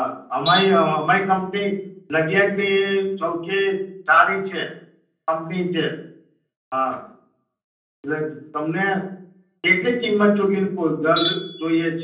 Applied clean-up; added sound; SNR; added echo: none; Tools; 6 dB; reverberation time 0.6 s.